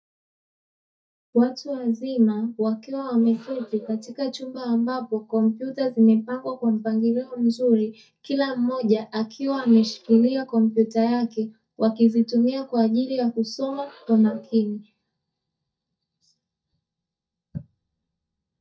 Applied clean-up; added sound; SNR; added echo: neural mask model DeepFilterNet 3.